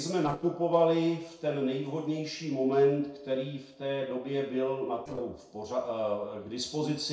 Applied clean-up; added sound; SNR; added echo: neural separator model SepFormer DNS4.